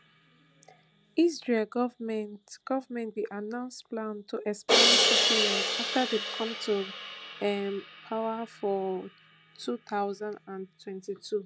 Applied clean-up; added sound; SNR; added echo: none; Crash cymbal; 0 dB; none.